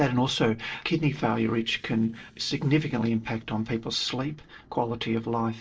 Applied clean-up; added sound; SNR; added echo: neural separator model SepFormer DNS4.